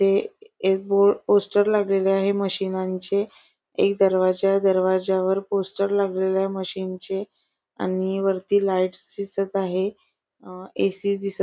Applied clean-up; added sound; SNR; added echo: none; none; none; none.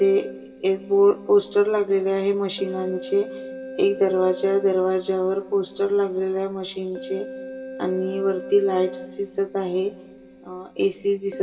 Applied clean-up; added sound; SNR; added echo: none; Keyboard (musical); 15 dB; reverberation time 2.9 s.